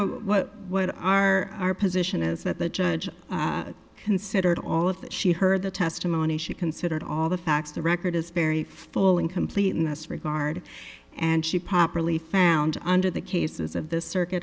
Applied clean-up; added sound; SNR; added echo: none; none; none; none.